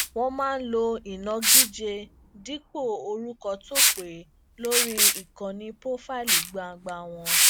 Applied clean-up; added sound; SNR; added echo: none; Liquid; -5 dB; none.